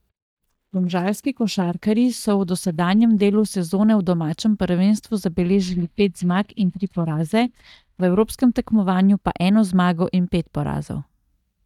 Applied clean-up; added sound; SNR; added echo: neural mask model DeepFilterNet 3.